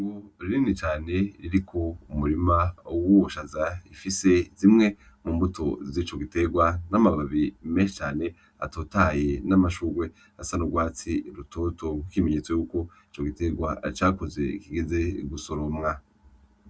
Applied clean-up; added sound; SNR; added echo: none; none; none; none.